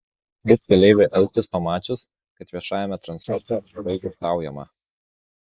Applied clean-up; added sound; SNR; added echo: neural mask model Resemble Enhance denoiser.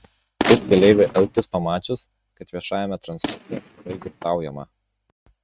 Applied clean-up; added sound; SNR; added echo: neural mask model RNNoise.